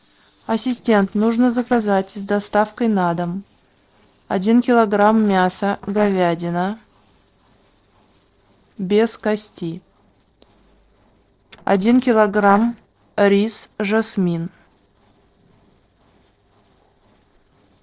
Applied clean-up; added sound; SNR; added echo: neural separator model SepFormer DNS4.